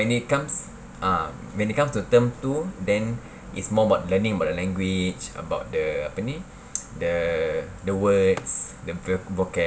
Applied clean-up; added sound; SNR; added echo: none; none; none; none.